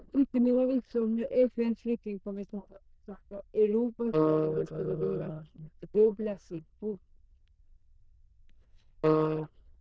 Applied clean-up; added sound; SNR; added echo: neural diffusion model UNIVERSE++.